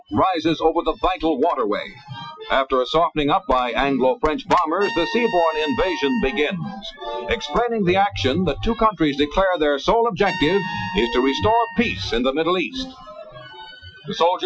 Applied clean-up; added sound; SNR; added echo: classical method Wiener filter.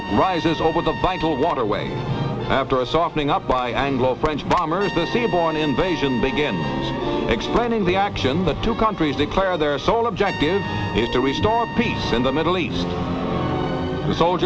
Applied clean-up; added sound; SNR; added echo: none; Trumpet; 15 dB; none.